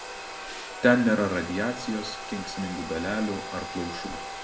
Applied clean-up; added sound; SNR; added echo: none; Domestic sounds, home sounds; 9 dB; reverberation time 0.6 s.